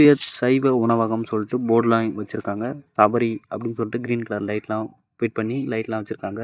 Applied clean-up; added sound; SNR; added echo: neural mask model DeepFilterNet 3.